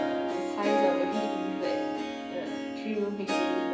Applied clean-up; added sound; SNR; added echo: none; Harp; -4 dB; reverberation time 0.5 s.